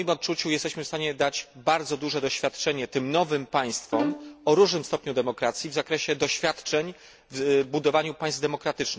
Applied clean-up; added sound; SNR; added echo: none; Bowed string instrument; 8 dB; none.